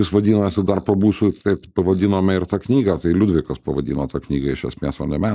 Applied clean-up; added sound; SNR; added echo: neural mask model Resemble Enhance denoiser.